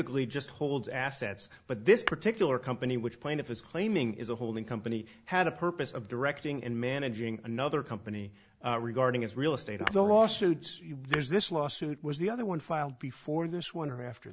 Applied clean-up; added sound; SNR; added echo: none; Tap / Glass; 7 dB; none.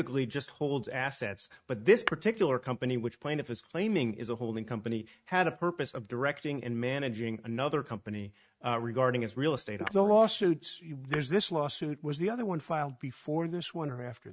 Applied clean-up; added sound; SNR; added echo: neural mask model RNNoise.